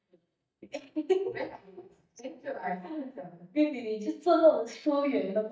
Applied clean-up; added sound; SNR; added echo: neural mask model DeepFilterNet 3.